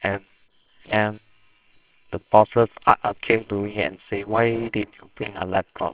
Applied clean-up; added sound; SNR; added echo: neural separator model SepFormer WHAMR!.